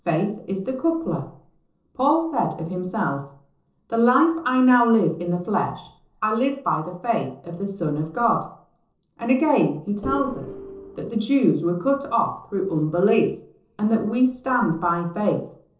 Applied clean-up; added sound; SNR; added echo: neural separator model SepFormer DNS4.